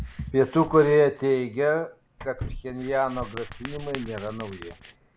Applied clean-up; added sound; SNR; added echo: none; Writing + Door / Car; 16 dB; none.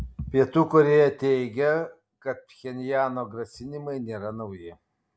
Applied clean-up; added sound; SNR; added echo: none; none; none; none.